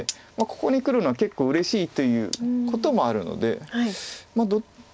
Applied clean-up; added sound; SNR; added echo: none; none; none; none.